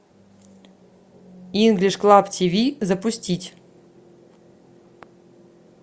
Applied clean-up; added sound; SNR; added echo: none; none; none; none.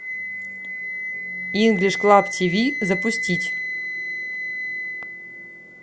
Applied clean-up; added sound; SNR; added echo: none; Wind instrument, woodwind instrument; 4 dB; none.